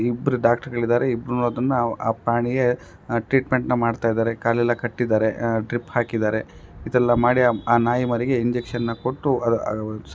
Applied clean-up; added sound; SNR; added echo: none; none; none; none.